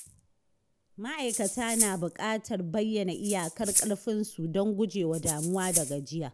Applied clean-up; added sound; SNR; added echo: none; Rattle (instrument); -1 dB; none.